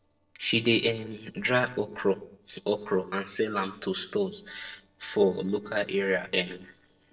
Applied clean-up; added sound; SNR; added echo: neural separator model SepFormer DNS4.